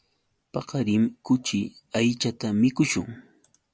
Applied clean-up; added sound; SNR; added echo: none; none; none; none.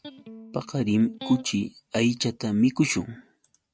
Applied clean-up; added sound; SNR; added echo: neural mask model RNNoise.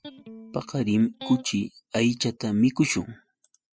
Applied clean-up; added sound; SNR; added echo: classical method spectral subtraction.